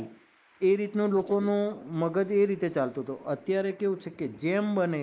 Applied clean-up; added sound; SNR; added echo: neural mask model Resemble Enhance denoiser.